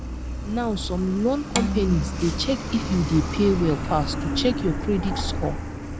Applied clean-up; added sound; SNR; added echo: none; Bowed string instrument + Truck; 3 dB; none.